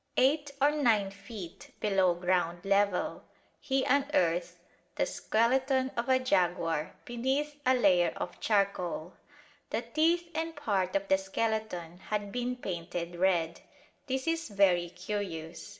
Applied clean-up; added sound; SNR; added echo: none; none; none; reverberation time 0.5 s.